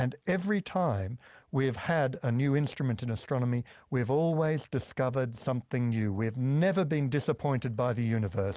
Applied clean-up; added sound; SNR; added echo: none; none; none; none.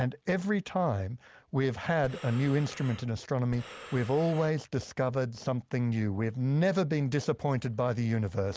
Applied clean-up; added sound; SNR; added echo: none; Breathing; 18 dB; none.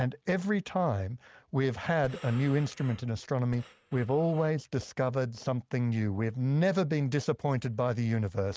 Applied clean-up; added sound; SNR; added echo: neural mask model RNNoise.